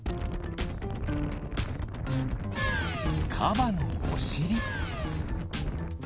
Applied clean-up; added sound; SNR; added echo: none; Wind; 2 dB; none.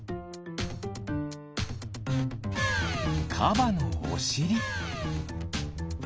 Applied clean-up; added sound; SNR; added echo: none; none; none; none.